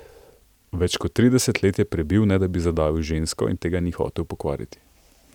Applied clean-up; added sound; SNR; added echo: none; none; none; none.